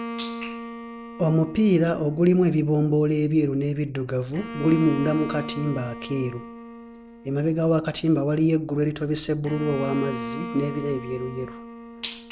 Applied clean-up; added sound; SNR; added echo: none; Bowed string instrument; 12 dB; none.